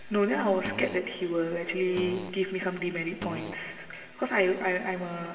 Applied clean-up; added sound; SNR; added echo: none; Fart; 14 dB; reverberation time 2.4 s.